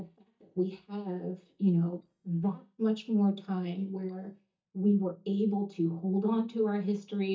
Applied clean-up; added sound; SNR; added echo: neural mask model DeepFilterNet 3.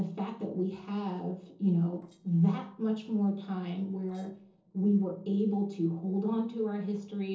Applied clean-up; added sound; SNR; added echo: neural separator model SepFormer DNS4.